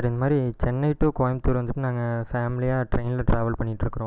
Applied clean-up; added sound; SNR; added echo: none; none; none; none.